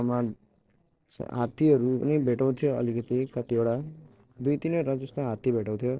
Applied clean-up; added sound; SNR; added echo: neural separator model SepFormer DNS4.